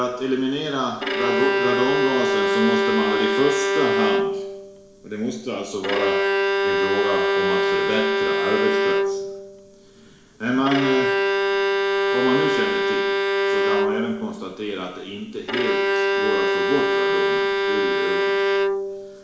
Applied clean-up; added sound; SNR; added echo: none; Bowed string instrument; -5 dB; reverberation time 0.7 s.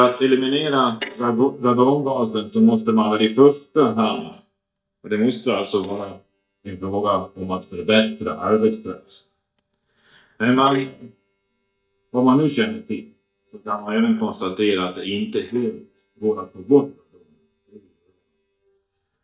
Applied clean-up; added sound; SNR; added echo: neural mask model DeepFilterNet 3.